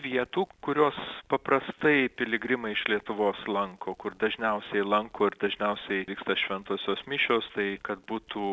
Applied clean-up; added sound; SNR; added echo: none; none; none; none.